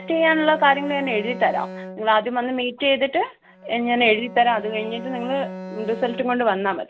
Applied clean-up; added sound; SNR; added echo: none; Bowed string instrument; 15 dB; none.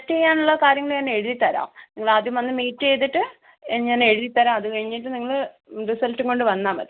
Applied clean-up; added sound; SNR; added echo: none; none; none; none.